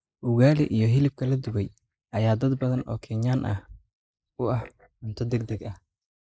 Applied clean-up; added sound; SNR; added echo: neural mask model Resemble Enhance denoiser.